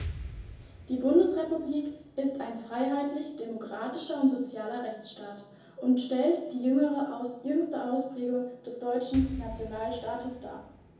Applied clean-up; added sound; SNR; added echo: none; Explosion; 16 dB; reverberation time 0.7 s.